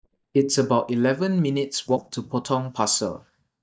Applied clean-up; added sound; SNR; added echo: neural mask model DeepFilterNet 3.